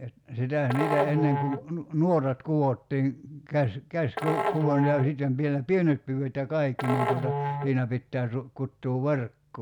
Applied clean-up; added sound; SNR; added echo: none; Musical instrument; 6 dB; none.